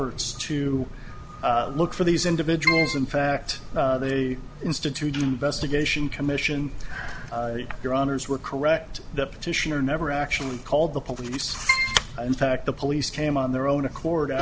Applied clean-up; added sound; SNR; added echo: none; Keyboard (musical); -2 dB; none.